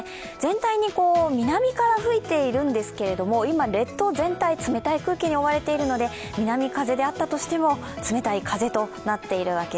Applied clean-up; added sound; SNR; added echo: none; none; none; none.